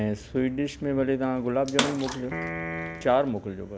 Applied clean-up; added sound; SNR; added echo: none; Piano + Bathtub (filling or washing) / Water / Splash, splatter; 5 dB; none.